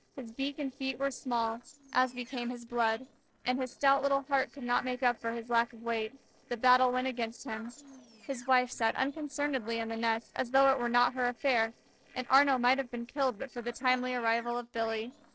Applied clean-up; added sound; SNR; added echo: neural separator model SepFormer DNS4.